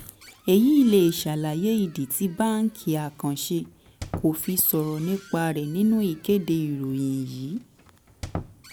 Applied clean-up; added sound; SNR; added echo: none; Squeak; 19 dB; none.